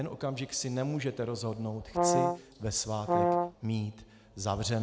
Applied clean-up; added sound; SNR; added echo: none; Brass instrument; -5 dB; none.